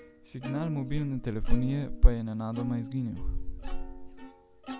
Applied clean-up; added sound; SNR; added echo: none; Plucked string instrument; 16 dB; none.